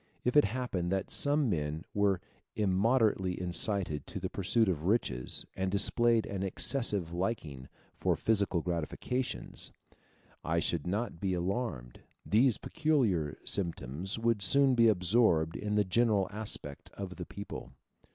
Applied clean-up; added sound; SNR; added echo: none; none; none; none.